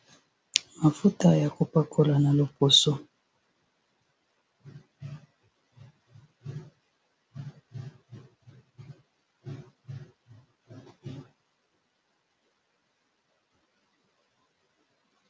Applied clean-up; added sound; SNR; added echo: none; none; none; none.